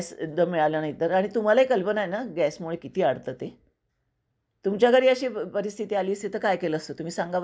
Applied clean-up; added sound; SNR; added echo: none; none; none; none.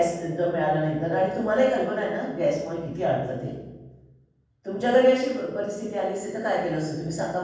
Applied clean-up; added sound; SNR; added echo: none; none; none; reverberation time 1.2 s.